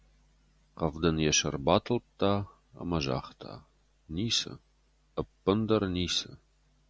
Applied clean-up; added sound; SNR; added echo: none; none; none; none.